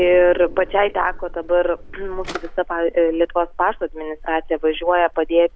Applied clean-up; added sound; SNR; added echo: none; Drawer open or close; 14 dB; none.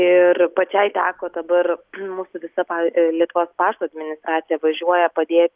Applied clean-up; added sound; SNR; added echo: none; none; none; none.